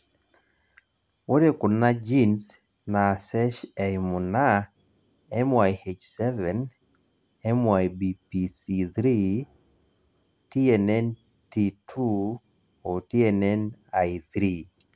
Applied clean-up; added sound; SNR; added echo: none; none; none; none.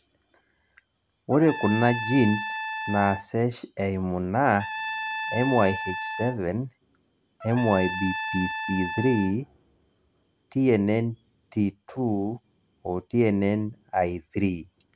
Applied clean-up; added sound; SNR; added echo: none; Trumpet; 7 dB; none.